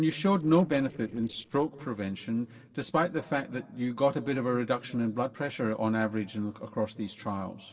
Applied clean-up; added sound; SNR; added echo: neural separator model SepFormer DNS4.